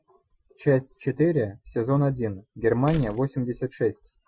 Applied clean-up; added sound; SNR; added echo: classical method Wiener filter.